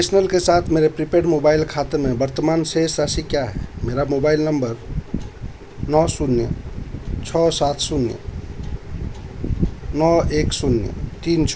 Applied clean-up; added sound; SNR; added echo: none; none; none; none.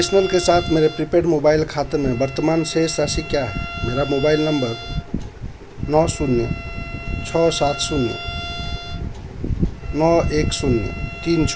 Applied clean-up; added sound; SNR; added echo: none; Bowed string instrument; 14 dB; none.